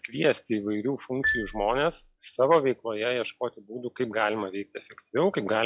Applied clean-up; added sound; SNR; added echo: classical method log-MMSE.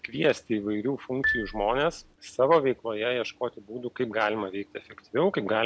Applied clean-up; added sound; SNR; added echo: none; Marimba, xylophone; 7 dB; none.